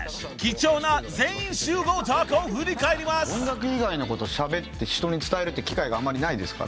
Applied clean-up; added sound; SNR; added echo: none; none; none; none.